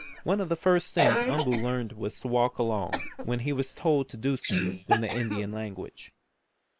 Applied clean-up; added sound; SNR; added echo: neural mask model Resemble Enhance denoiser.